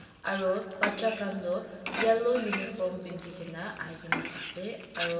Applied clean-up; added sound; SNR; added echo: none; Frying (food); 6 dB; reverberation time 2.4 s.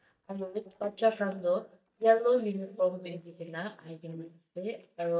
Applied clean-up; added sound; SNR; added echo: neural mask model DeepFilterNet 3.